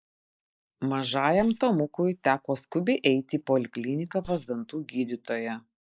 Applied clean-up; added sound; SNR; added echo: neural mask model Resemble Enhance denoiser.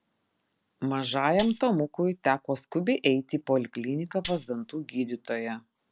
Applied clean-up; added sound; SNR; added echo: none; Tambourine; 2 dB; none.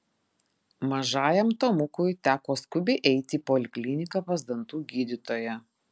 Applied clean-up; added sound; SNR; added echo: none; none; none; none.